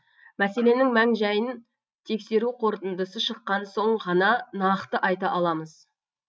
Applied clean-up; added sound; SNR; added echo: none; none; none; none.